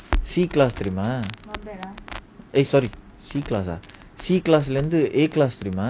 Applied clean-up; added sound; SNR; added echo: none; Crackle; 11 dB; none.